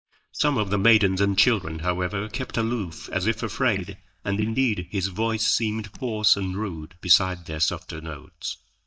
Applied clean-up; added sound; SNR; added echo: neural mask model DeepFilterNet 3.